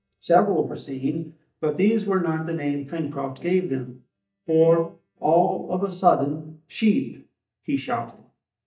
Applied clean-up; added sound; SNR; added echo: neural mask model DeepFilterNet 3.